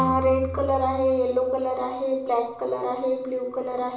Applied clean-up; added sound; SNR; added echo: none; Guitar; 14 dB; reverberation time 0.7 s.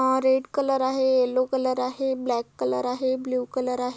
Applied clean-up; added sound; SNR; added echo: none; none; none; none.